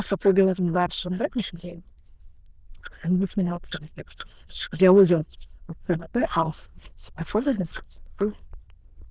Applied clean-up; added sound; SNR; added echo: neural diffusion model UNIVERSE++.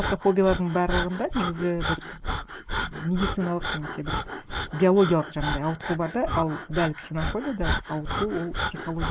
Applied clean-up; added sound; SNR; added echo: neural mask model Resemble Enhance denoiser.